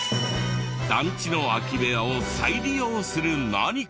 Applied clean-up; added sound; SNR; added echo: none; none; none; none.